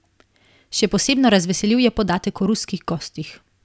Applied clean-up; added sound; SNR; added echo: none; none; none; none.